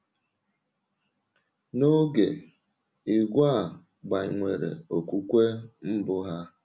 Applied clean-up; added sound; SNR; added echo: none; none; none; none.